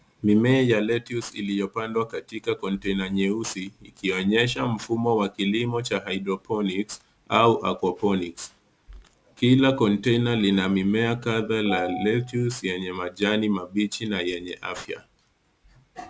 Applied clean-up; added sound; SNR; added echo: none; none; none; none.